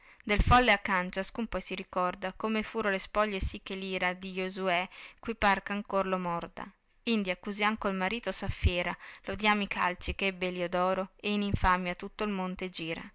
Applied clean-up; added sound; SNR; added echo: none; none; none; none.